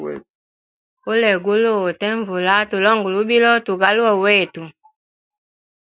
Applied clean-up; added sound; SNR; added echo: none; none; none; none.